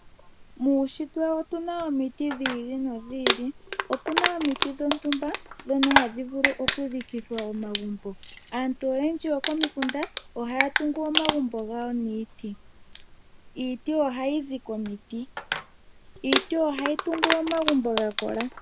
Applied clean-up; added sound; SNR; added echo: none; Crumpling, crinkling; 1 dB; none.